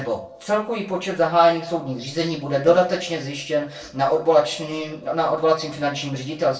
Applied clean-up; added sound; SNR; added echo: neural separator model SepFormer DNS4.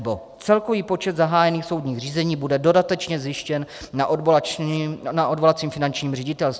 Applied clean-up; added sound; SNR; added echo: none; none; none; none.